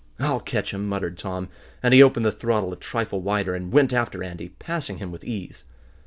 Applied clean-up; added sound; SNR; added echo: none; none; none; none.